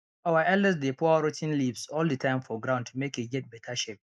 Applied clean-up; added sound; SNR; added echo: neural mask model Resemble Enhance denoiser.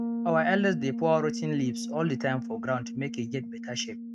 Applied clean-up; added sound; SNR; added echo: neural mask model RNNoise.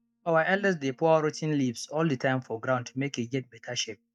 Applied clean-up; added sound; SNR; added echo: neural mask model DeepFilterNet 3.